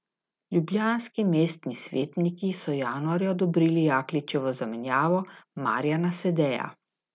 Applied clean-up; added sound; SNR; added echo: none; none; none; none.